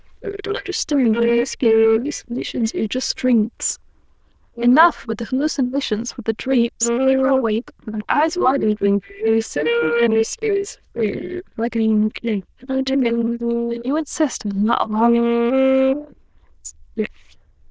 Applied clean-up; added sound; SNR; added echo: neural diffusion model UNIVERSE++.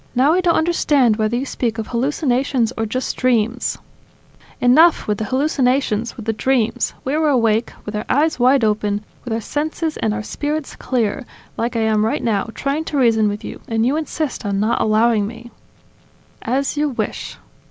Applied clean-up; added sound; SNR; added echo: none; none; none; none.